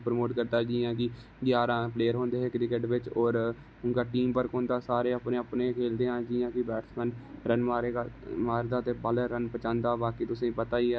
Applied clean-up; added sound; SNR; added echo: none; none; none; none.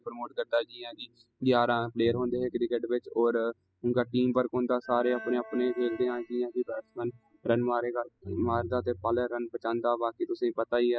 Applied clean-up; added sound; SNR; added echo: classical method spectral subtraction.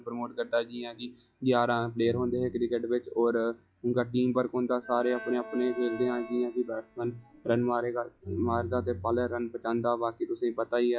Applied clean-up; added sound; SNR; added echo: classical method log-MMSE.